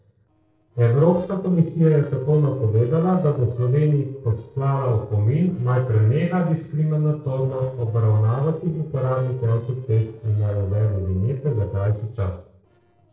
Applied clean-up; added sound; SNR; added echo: neural separator model SepFormer DNS4.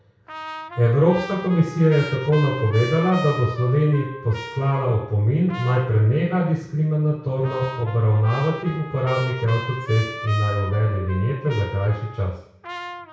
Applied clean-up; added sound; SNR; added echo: none; Trumpet; 13 dB; reverberation time 0.6 s.